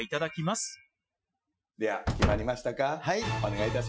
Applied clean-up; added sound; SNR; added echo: classical method Wiener filter.